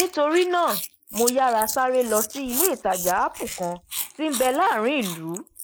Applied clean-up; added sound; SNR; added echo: neural mask model Resemble Enhance denoiser.